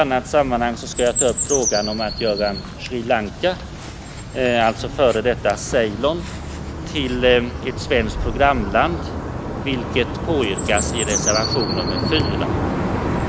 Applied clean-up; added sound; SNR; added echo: none; Chirp, tweet; 4 dB; none.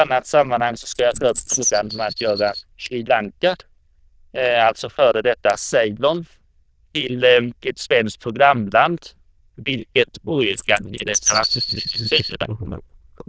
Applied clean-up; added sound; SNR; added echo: neural diffusion model UNIVERSE++.